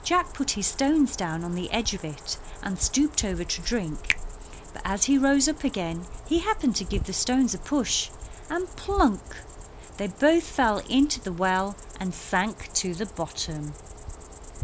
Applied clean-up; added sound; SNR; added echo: none; Finger snapping + Cricket; 11 dB; none.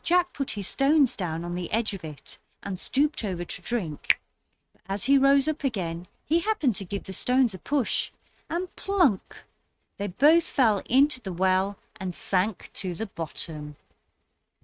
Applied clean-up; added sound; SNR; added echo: neural mask model RNNoise.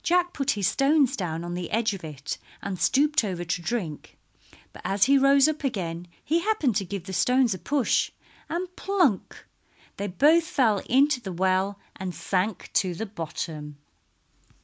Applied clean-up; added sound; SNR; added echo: none; none; none; none.